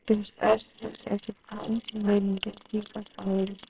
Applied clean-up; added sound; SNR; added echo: neural separator model SepFormer WHAMR!.